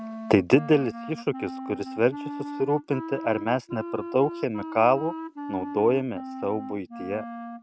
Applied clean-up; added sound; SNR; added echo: neural mask model RNNoise.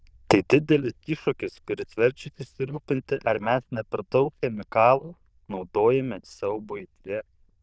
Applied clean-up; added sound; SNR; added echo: neural diffusion model UNIVERSE++.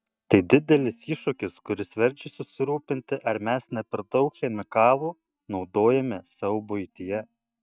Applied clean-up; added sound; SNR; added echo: neural mask model DeepFilterNet 3.